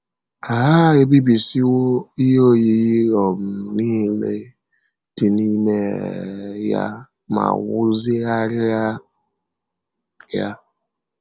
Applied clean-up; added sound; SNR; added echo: none; none; none; none.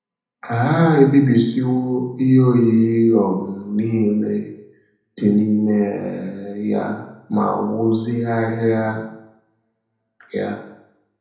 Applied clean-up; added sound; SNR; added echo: none; none; none; reverberation time 0.7 s.